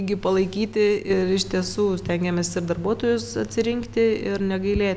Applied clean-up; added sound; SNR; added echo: none; none; none; none.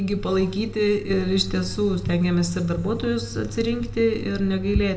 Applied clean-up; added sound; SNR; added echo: none; none; none; reverberation time 0.6 s.